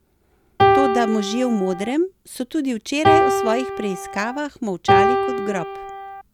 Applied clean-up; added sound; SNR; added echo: none; Piano; -5 dB; none.